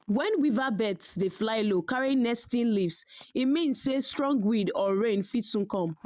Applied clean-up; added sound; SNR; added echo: none; none; none; none.